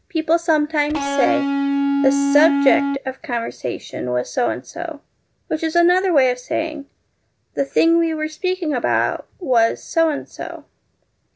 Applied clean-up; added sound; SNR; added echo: none; Electric guitar; -2 dB; none.